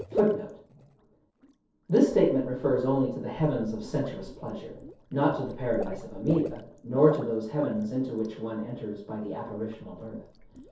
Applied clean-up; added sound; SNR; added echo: neural separator model SepFormer DNS4.